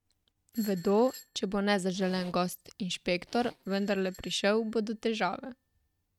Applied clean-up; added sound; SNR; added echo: neural mask model RNNoise.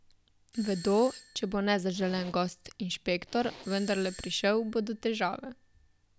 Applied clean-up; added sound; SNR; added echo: none; Doorbell + Zipper (clothing); 15 dB; none.